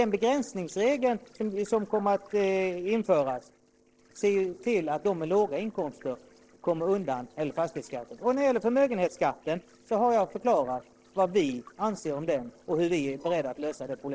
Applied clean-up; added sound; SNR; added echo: neural separator model SepFormer DNS4.